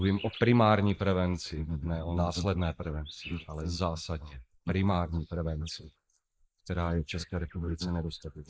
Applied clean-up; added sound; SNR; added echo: neural mask model Resemble Enhance denoiser.